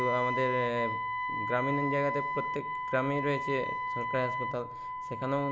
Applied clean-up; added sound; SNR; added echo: none; Wind instrument, woodwind instrument; 1 dB; none.